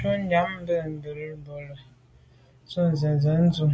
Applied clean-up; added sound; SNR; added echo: none; none; none; none.